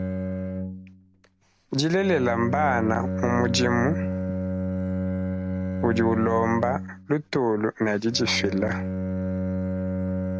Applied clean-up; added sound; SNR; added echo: none; Bowed string instrument; 2 dB; none.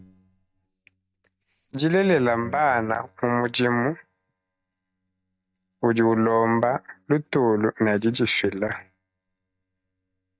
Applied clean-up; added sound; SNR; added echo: neural mask model DeepFilterNet 3.